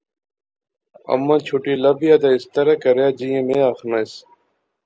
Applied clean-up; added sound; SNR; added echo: none; none; none; none.